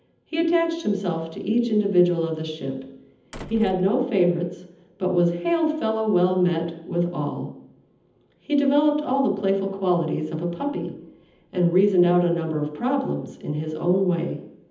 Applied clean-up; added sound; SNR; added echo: none; Slam; 20 dB; reverberation time 0.8 s.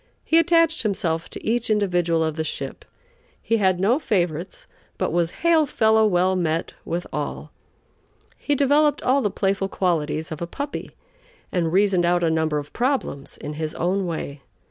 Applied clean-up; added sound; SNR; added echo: none; none; none; none.